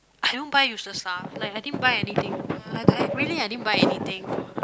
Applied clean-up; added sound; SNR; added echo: none; none; none; none.